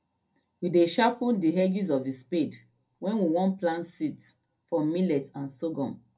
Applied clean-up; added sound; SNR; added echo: none; none; none; reverberation time 0.2 s.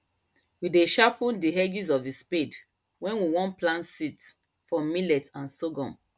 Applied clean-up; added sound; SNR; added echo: none; none; none; none.